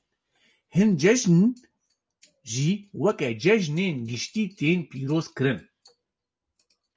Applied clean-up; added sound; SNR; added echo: none; none; none; none.